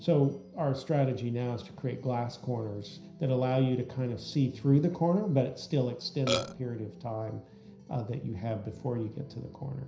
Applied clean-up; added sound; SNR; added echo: none; Burping, eructation; 1 dB; reverberation time 0.5 s.